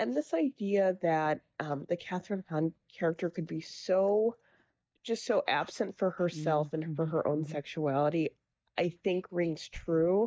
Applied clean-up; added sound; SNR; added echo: neural mask model DeepFilterNet 3.